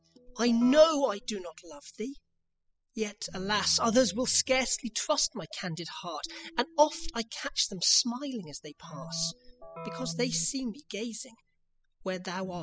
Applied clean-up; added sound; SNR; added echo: classical method spectral subtraction.